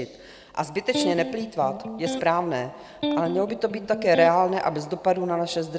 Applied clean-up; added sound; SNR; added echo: none; Electric guitar; 7 dB; none.